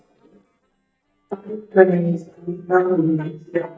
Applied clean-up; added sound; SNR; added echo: neural mask model DeepFilterNet 3.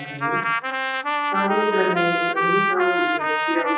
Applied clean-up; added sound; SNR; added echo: classical method WPE with log-MMSE.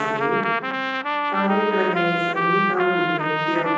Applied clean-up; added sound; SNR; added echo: none; Trumpet; -2 dB; reverberation time 1.3 s.